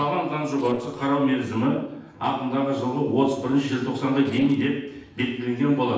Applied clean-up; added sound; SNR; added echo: neural separator model SepFormer DNS4.